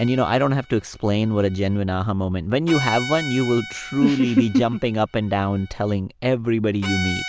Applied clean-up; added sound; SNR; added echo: none; Bowed string instrument; 14 dB; none.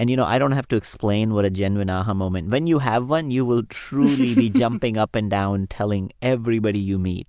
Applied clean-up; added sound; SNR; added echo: none; none; none; none.